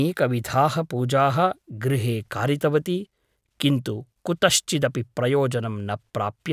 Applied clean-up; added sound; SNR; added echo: none; none; none; none.